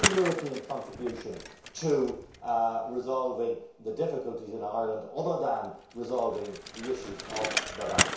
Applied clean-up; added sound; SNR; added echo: none; Bicycle; 4 dB; reverberation time 0.6 s.